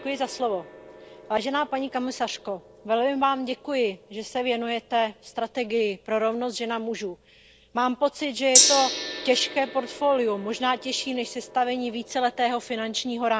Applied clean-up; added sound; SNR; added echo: none; Gong; 6 dB; none.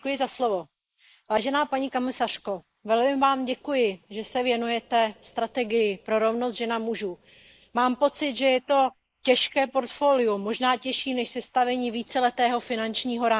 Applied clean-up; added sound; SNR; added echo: neural mask model Resemble Enhance denoiser.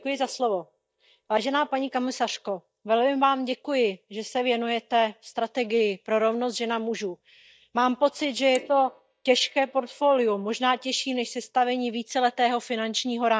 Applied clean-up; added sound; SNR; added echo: neural mask model DeepFilterNet 3.